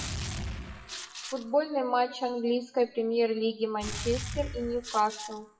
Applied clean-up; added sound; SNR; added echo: classical method WPE with log-MMSE.